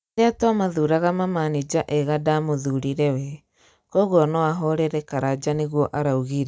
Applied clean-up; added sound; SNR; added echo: none; none; none; none.